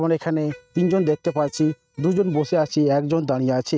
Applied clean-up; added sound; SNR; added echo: neural mask model RNNoise.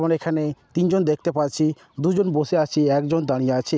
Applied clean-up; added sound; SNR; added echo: none; none; none; none.